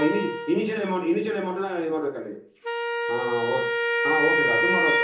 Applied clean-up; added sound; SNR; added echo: none; Wind instrument, woodwind instrument; -1 dB; reverberation time 1.2 s.